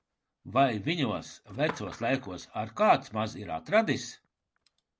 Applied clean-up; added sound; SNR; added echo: none; Skateboard; 20 dB; none.